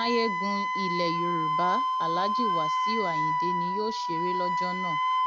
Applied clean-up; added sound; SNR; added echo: none; Wind instrument, woodwind instrument; -5 dB; none.